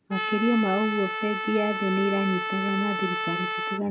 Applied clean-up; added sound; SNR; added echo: none; Trumpet; 3 dB; none.